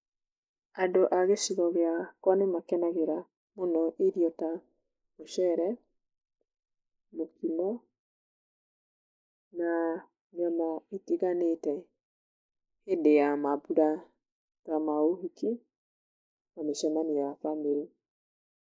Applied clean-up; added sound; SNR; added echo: neural mask model Resemble Enhance denoiser.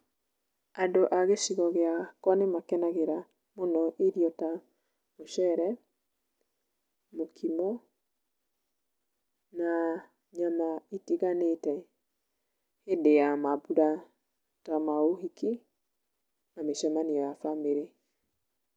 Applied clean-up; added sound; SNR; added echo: none; none; none; none.